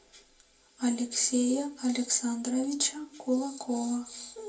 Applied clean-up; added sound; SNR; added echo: none; none; none; reverberation time 0.2 s.